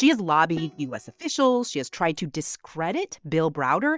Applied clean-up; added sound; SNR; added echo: neural mask model DeepFilterNet 3.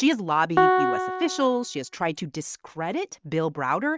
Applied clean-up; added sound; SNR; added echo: neural mask model RNNoise.